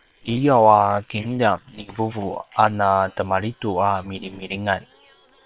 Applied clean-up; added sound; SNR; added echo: neural separator model SepFormer WHAM!.